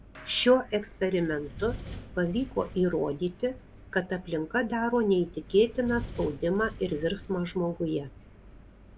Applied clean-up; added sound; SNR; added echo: none; Wind; 15 dB; none.